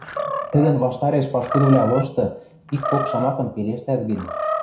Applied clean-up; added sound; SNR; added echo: none; Animal; 7 dB; reverberation time 0.5 s.